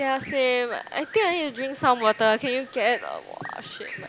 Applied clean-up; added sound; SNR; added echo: none; Bird; 16 dB; none.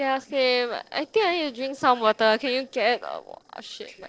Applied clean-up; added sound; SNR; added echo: neural separator model SepFormer DNS4.